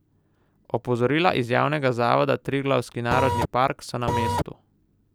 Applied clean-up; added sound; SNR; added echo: none; Printer; -1 dB; none.